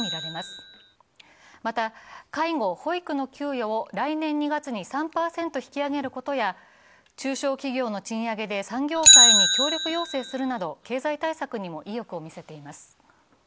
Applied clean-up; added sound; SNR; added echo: none; Bicycle; -3 dB; none.